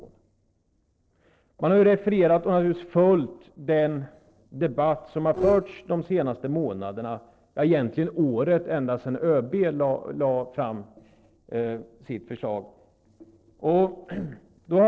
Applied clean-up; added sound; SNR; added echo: neural separator model SepFormer DNS4.